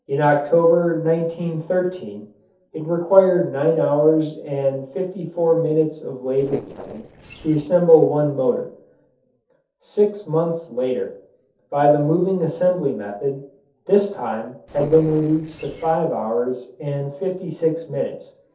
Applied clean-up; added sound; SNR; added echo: neural separator model SepFormer DNS4.